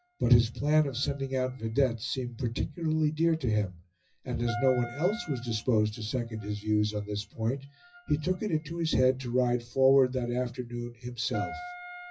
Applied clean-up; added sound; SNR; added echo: classical method WPE with log-MMSE.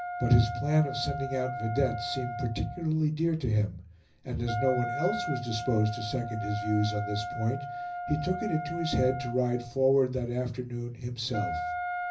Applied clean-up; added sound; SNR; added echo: none; Wind instrument, woodwind instrument; 8 dB; reverberation time 0.4 s.